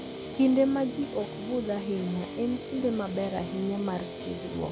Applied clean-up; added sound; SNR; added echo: none; Guitar; 8 dB; none.